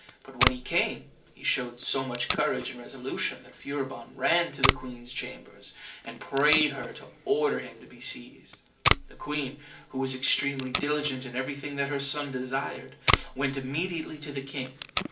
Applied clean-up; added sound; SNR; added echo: none; Packing tape, duct tape; 2 dB; reverberation time 0.3 s.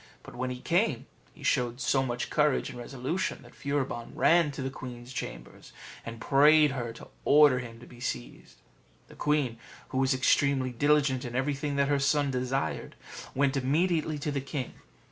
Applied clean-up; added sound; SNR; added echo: none; none; none; none.